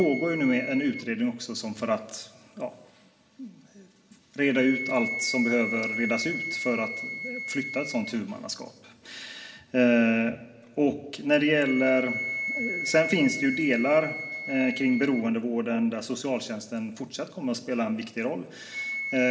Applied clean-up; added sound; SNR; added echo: none; Wind instrument, woodwind instrument; 9 dB; reverberation time 2.6 s.